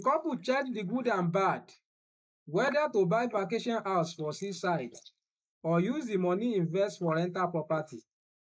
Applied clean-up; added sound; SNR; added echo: neural mask model Resemble Enhance denoiser.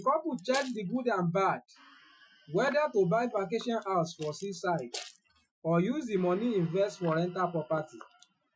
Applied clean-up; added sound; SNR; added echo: classical method Wiener filter.